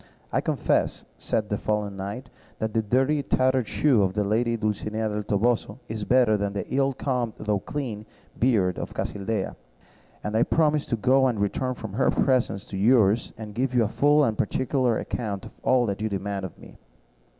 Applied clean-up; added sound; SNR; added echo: none; none; none; none.